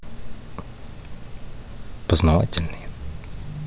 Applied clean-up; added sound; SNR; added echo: none; none; none; none.